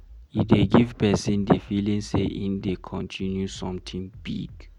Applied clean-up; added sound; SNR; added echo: none; Bass drum; 20 dB; none.